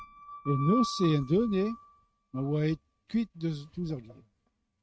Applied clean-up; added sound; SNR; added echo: neural mask model RNNoise.